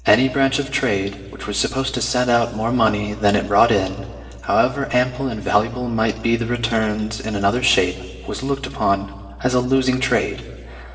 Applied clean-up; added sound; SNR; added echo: none; none; none; reverberation time 1.7 s.